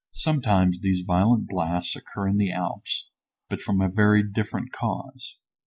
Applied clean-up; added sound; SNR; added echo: neural mask model Resemble Enhance denoiser.